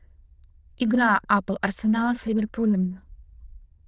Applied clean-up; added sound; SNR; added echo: neural diffusion model UNIVERSE++.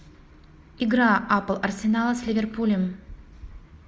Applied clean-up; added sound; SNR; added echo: none; none; none; none.